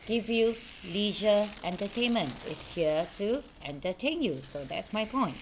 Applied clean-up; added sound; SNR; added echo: none; Tearing; 17 dB; none.